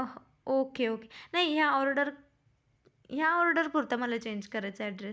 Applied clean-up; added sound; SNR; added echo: none; none; none; none.